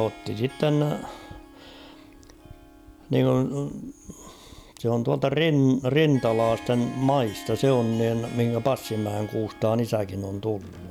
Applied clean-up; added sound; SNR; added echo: none; Harp; 19 dB; none.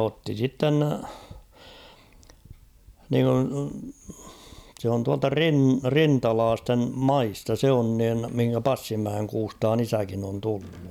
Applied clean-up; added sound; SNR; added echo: none; none; none; none.